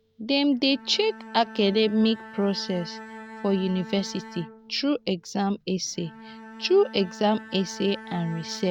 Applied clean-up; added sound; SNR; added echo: none; Bowed string instrument; 17 dB; none.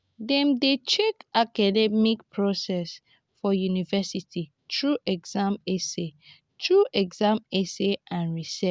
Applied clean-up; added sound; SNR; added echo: none; none; none; none.